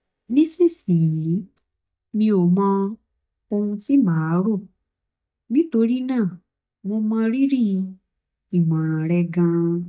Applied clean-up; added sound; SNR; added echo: neural mask model DeepFilterNet 3.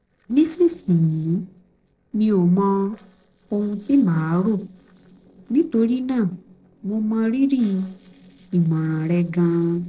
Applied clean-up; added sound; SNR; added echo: neural separator model SepFormer DNS4.